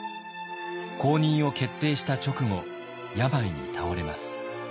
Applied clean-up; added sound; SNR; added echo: none; none; none; none.